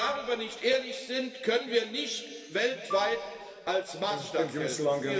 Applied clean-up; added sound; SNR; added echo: none; Marimba, xylophone; 14 dB; reverberation time 2.5 s.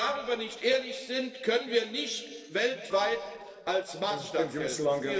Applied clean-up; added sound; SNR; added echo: neural separator model SepFormer DNS4.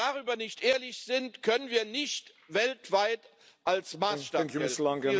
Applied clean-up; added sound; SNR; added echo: none; none; none; none.